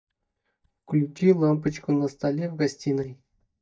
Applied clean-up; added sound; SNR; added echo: neural mask model DeepFilterNet 3.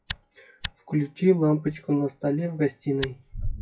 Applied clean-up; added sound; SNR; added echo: classical method WPE with log-MMSE.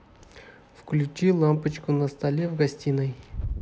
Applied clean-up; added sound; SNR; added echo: none; none; none; none.